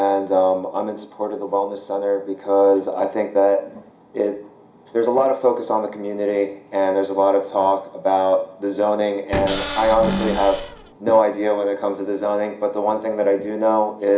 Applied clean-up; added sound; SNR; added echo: none; Cupboard open or close / Door; 6 dB; reverberation time 0.5 s.